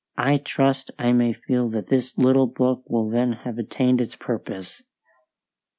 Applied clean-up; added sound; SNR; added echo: none; none; none; none.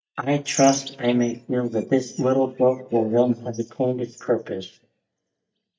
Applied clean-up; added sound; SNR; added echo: neural mask model DeepFilterNet 3.